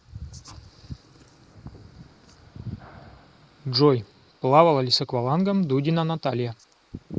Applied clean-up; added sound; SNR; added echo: neural mask model Resemble Enhance denoiser.